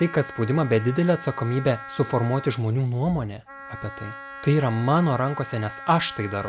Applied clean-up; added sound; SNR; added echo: none; Wind instrument, woodwind instrument; 15 dB; none.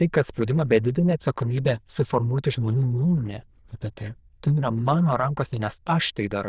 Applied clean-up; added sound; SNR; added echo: neural diffusion model UNIVERSE++.